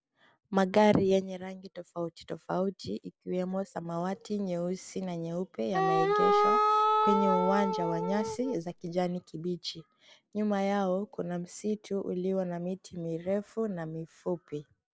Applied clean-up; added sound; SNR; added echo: none; Wind instrument, woodwind instrument; -4 dB; none.